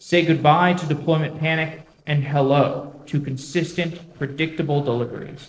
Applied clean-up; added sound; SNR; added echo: neural separator model SepFormer DNS4.